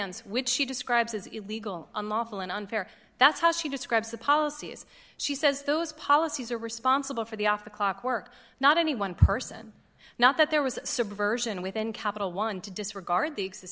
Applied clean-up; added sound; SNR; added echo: none; none; none; none.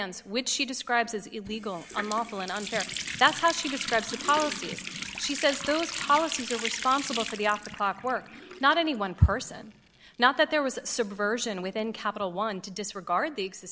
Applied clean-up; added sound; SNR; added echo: none; Water tap, faucet; 11 dB; none.